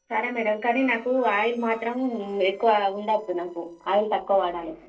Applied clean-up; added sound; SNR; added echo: neural separator model SepFormer DNS4.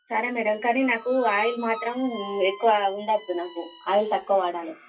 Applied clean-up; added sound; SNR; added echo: classical method WPE with log-MMSE.